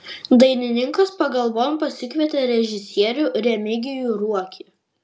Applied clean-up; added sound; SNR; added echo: none; none; none; none.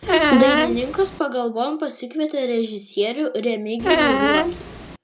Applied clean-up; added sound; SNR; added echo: none; Squeak; -3 dB; none.